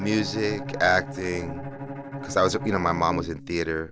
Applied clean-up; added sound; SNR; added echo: none; Bowed string instrument; 9 dB; none.